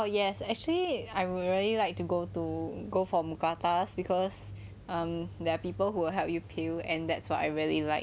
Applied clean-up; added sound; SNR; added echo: none; none; none; none.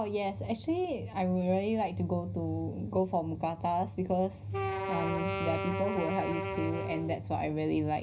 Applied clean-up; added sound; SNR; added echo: none; Wind instrument, woodwind instrument; 5 dB; reverberation time 0.4 s.